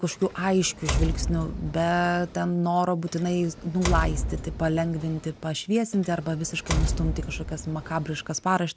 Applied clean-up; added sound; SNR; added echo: none; Door; 5 dB; none.